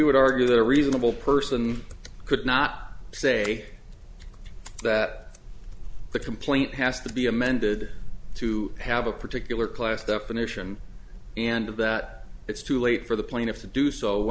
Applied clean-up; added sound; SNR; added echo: none; none; none; none.